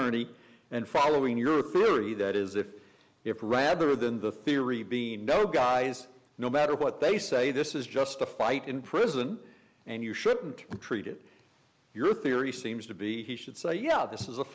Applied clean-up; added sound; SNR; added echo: none; none; none; none.